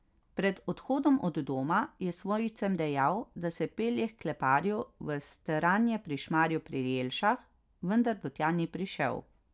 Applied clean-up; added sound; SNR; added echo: none; none; none; none.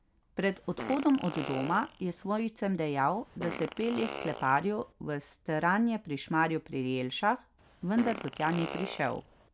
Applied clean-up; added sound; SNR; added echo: none; Fart; 11 dB; none.